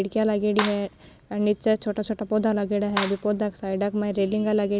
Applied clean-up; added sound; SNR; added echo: none; Clapping; 12 dB; none.